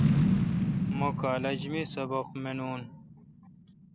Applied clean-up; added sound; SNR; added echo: none; Boom; -5 dB; none.